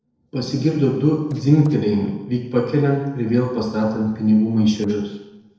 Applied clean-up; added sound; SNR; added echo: neural separator model SepFormer DNS4.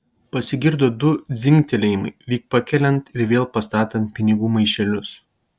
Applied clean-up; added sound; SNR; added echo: none; none; none; none.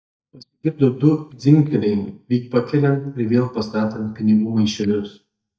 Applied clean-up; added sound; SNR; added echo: neural mask model DeepFilterNet 3.